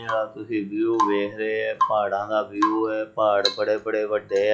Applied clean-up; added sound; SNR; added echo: classical method log-MMSE.